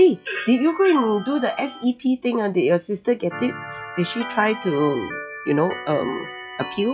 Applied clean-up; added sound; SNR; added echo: classical method log-MMSE.